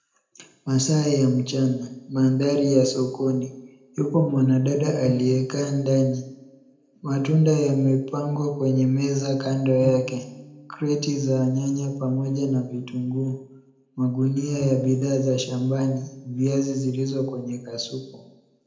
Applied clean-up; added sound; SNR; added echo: none; Bowed string instrument; 17 dB; reverberation time 0.8 s.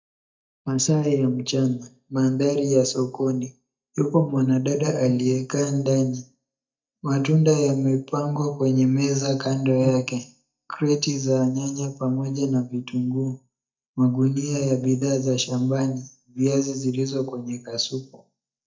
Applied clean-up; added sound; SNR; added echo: neural mask model DeepFilterNet 3.